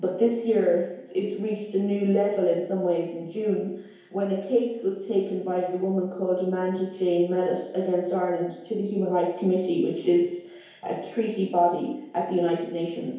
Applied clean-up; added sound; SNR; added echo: none; none; none; reverberation time 1.0 s.